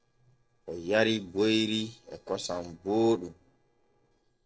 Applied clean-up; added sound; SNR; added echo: neural separator model SepFormer DNS4.